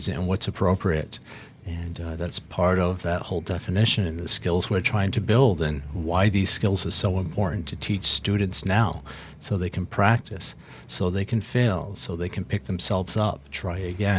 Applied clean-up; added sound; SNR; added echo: none; none; none; none.